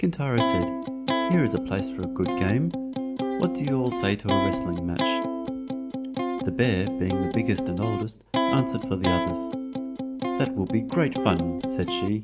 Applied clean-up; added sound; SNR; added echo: none; Electric guitar; 0 dB; none.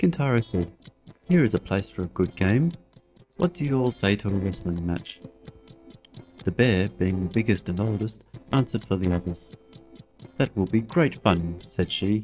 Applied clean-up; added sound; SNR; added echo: neural separator model SepFormer DNS4.